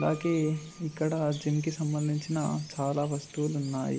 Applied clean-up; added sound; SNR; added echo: none; Piano + Chirp, tweet; 17 dB; none.